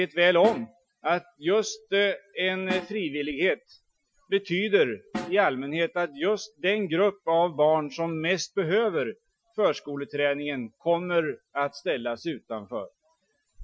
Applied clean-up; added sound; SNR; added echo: classical method Wiener filter.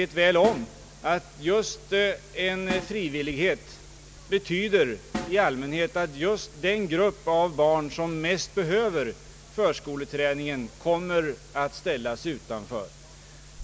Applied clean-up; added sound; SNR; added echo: none; Snare drum; 14 dB; none.